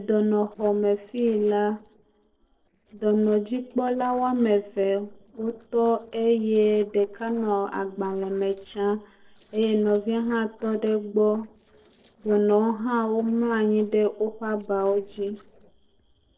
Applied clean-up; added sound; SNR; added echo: neural separator model SepFormer DNS4.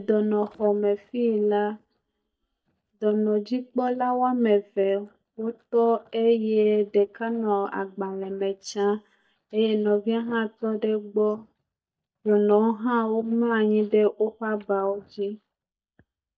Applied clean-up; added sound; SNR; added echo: neural mask model DeepFilterNet 3.